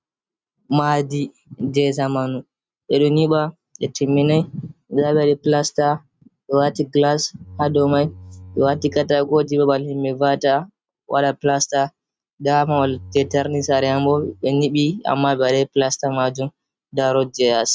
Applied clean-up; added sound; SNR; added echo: neural mask model RNNoise.